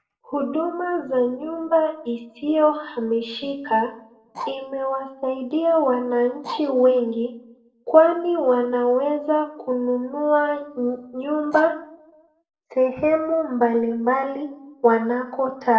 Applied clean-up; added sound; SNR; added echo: neural separator model SepFormer DNS4.